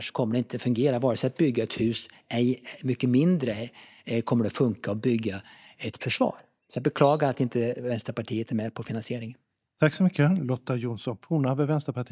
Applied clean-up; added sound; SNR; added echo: neural mask model DeepFilterNet 3.